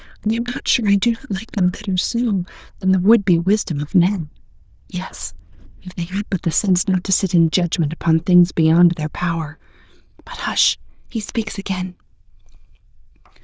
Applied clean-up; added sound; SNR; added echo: neural diffusion model UNIVERSE++.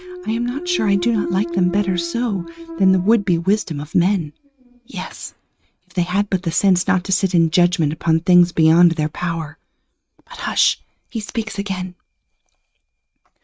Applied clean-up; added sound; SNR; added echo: neural mask model RNNoise.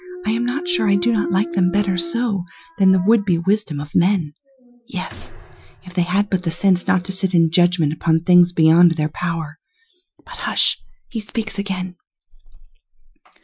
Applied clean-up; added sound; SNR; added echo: classical method Wiener filter.